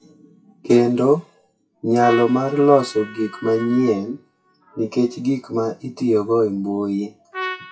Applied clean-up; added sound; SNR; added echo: classical method WPE with log-MMSE.